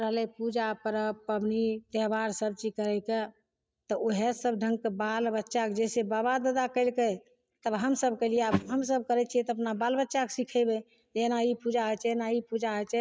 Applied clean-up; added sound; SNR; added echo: neural mask model DeepFilterNet 3.